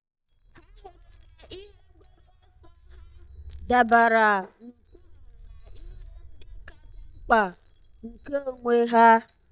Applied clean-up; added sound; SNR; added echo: neural mask model DeepFilterNet 3.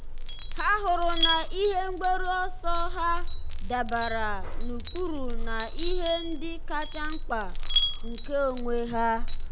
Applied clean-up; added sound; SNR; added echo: none; Glass; -2 dB; none.